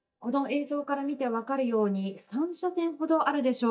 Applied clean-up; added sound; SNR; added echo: neural mask model DeepFilterNet 3.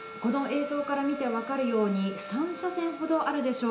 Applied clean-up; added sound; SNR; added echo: none; Wind instrument, woodwind instrument; 18 dB; reverberation time 0.8 s.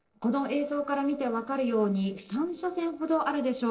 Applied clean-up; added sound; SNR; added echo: neural separator model SepFormer DNS4.